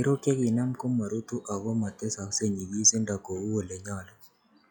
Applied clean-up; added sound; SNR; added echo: classical method log-MMSE.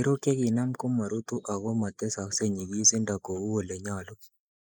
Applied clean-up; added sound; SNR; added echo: neural mask model Resemble Enhance denoiser.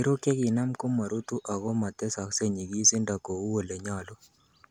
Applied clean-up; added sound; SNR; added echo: none; none; none; none.